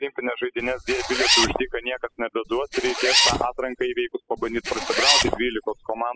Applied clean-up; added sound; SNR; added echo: classical method spectral subtraction.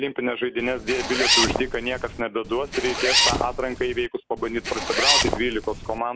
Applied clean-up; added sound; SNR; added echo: none; Zipper (clothing); -1 dB; none.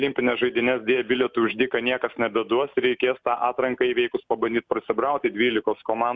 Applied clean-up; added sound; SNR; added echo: none; none; none; none.